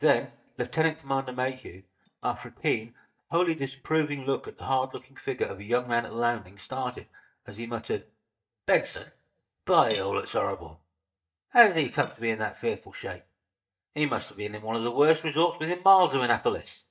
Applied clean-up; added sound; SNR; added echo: neural mask model DeepFilterNet 3.